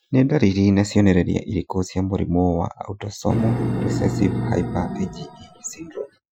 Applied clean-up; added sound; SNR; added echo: classical method Wiener filter.